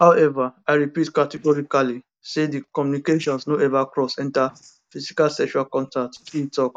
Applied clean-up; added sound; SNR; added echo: neural mask model DeepFilterNet 3.